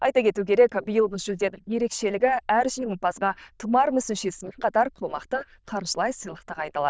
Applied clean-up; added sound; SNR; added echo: neural diffusion model UNIVERSE++.